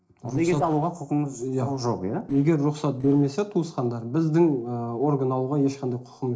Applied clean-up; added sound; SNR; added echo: neural separator model SepFormer DNS4.